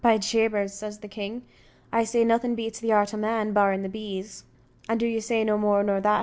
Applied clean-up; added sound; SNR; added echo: none; none; none; none.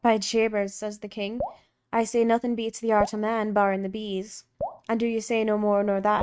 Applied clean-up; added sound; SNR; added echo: neural mask model RNNoise.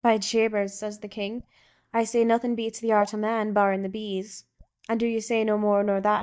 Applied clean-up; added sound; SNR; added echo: neural mask model DeepFilterNet 3.